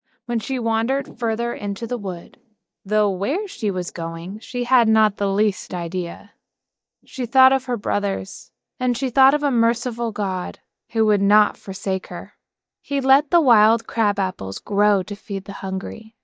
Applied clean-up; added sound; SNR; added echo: neural mask model DeepFilterNet 3.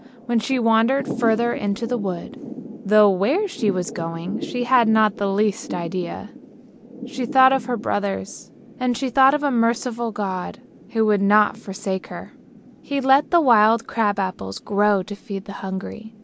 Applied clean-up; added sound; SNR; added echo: none; Thunder / Rain; 15 dB; none.